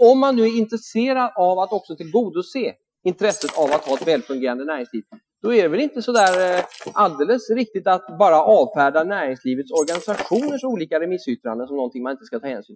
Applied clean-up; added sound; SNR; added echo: classical method Wiener filter.